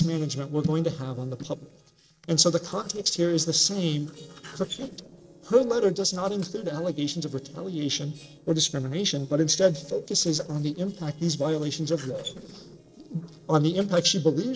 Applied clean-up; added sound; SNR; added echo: neural separator model SepFormer DNS4.